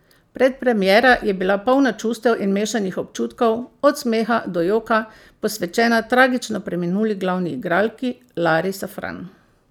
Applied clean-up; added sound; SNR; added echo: none; none; none; none.